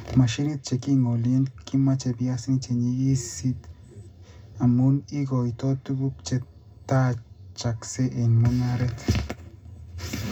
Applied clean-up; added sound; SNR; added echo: none; none; none; reverberation time 0.2 s.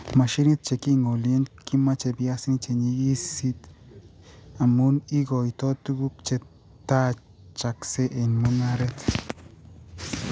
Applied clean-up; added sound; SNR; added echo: none; none; none; none.